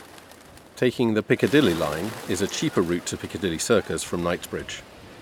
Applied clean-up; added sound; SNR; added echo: none; Bird; 16 dB; none.